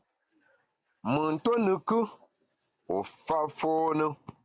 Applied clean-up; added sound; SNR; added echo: none; none; none; none.